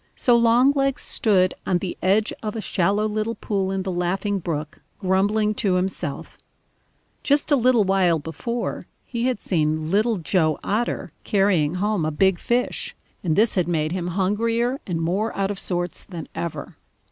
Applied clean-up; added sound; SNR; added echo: none; none; none; none.